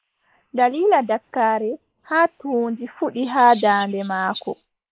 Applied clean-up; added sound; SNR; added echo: neural mask model Resemble Enhance denoiser.